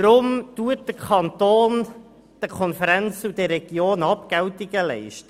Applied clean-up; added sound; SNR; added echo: none; none; none; none.